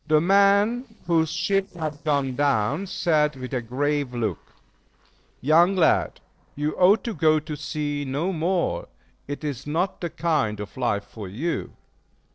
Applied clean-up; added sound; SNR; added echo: neural separator model SepFormer DNS4.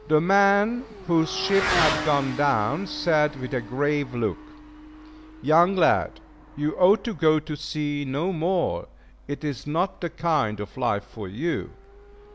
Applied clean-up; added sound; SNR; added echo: none; Motorcycle / Accelerating, revving, vroom; 11 dB; none.